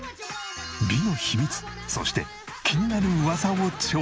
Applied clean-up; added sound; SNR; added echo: none; none; none; none.